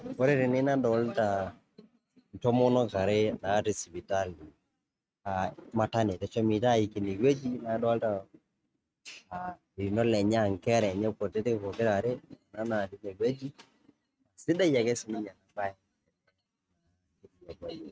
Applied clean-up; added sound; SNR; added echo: neural mask model RNNoise.